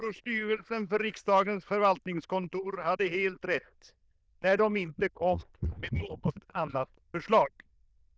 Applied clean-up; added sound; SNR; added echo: neural diffusion model UNIVERSE++.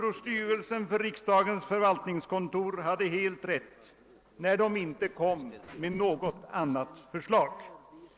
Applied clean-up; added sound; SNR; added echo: neural separator model SepFormer DNS4.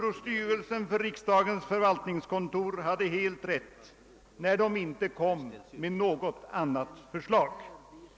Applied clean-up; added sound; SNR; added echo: none; none; none; none.